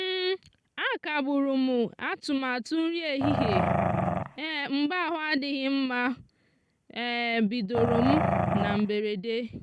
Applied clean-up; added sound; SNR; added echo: none; Growling; -2 dB; none.